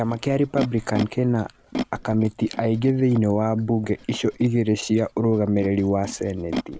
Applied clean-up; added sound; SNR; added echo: none; Animal; 13 dB; none.